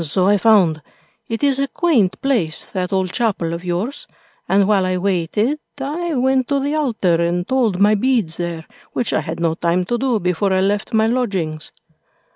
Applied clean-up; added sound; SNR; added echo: none; none; none; none.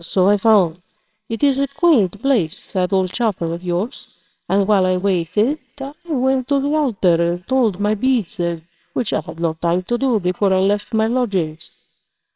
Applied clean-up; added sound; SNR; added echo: neural separator model SepFormer WHAMR!.